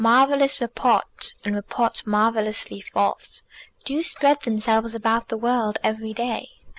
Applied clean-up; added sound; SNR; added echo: none; none; none; none.